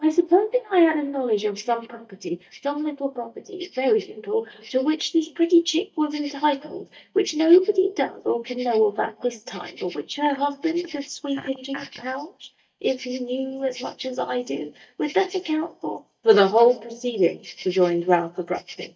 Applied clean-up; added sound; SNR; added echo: neural mask model DeepFilterNet 3.